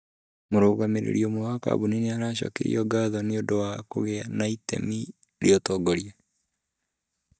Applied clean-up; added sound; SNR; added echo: neural mask model DeepFilterNet 3.